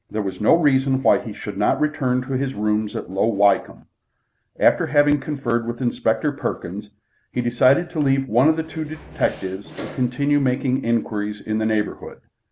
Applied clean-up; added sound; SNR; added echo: none; Door; 16 dB; none.